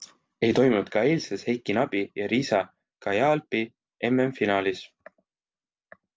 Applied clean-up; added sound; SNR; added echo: none; none; none; none.